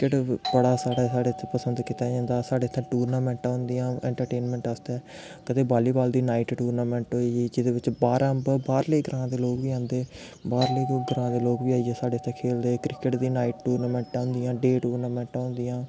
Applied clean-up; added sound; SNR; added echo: none; Doorbell; 15 dB; none.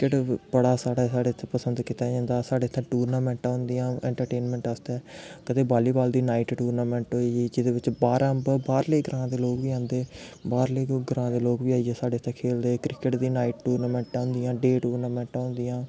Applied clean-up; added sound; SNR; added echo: none; none; none; none.